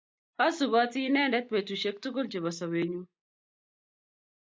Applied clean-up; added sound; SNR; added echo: none; none; none; none.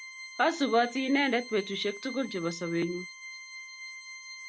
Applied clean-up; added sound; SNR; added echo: none; Organ; 13 dB; none.